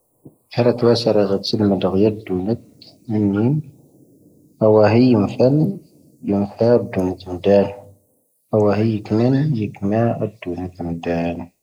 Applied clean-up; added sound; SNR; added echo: neural mask model Resemble Enhance denoiser.